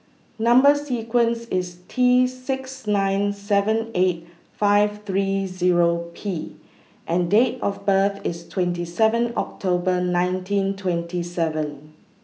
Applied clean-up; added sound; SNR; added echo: none; none; none; none.